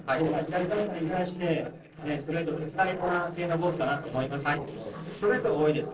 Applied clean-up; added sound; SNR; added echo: neural separator model SepFormer DNS4.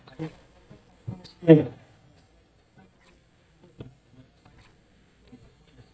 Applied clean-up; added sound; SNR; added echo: neural mask model DeepFilterNet 3.